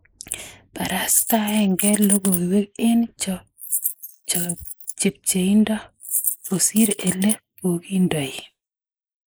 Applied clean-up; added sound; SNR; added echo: neural mask model Resemble Enhance denoiser.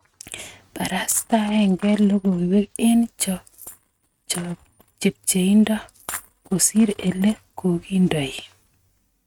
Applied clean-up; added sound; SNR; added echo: neural mask model RNNoise.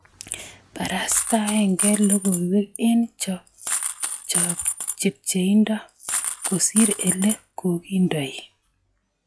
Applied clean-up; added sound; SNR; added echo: classical method log-MMSE.